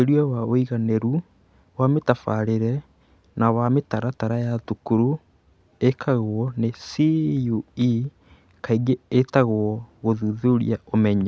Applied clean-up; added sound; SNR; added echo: none; none; none; none.